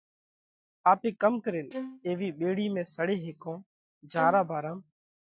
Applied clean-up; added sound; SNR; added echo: neural mask model DeepFilterNet 3.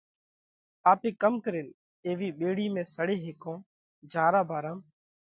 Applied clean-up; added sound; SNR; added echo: none; none; none; none.